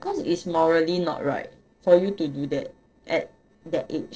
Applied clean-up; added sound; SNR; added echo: neural separator model SepFormer DNS4.